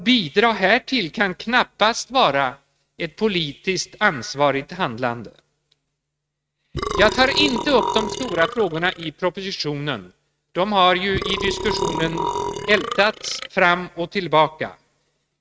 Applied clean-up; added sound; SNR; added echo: neural mask model RNNoise.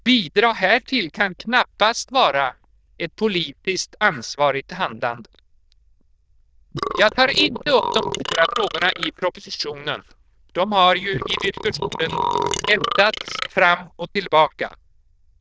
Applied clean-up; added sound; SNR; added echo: neural diffusion model UNIVERSE++.